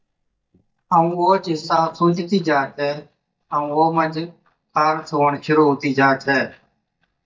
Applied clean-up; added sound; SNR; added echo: neural mask model DeepFilterNet 3.